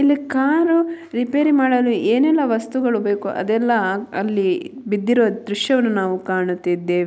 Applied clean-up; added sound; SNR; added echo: none; none; none; none.